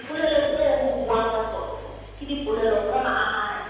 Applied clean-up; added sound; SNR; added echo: none; Engine starting / Car; 17 dB; reverberation time 1.2 s.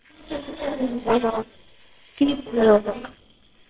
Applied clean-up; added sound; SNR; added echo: neural separator model SepFormer WHAMR!.